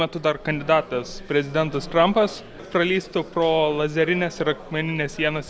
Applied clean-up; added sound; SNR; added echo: none; Insect; 20 dB; none.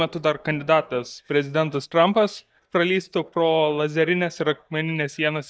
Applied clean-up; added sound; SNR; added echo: neural mask model DeepFilterNet 3.